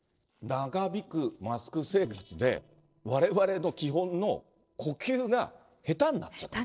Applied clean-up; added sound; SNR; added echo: neural separator model SepFormer DNS4.